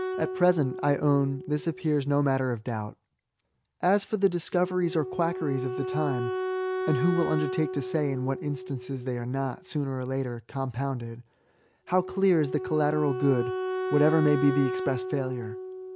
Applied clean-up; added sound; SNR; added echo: none; Wind instrument, woodwind instrument; 7 dB; none.